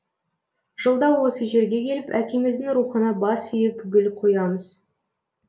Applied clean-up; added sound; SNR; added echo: none; none; none; none.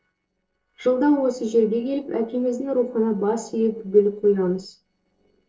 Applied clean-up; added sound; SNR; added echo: neural separator model SepFormer DNS4.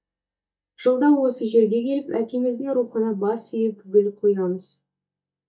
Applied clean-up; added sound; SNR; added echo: neural mask model DeepFilterNet 3.